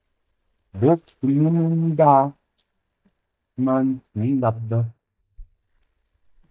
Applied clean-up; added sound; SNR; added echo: neural mask model DeepFilterNet 3.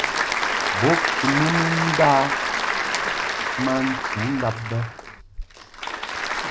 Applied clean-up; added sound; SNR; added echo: none; Applause / Crowd; -1 dB; none.